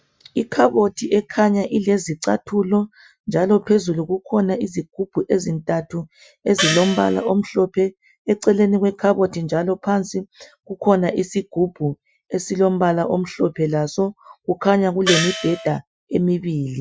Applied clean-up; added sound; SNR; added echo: classical method Wiener filter.